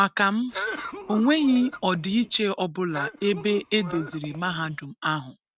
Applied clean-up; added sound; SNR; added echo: neural mask model RNNoise.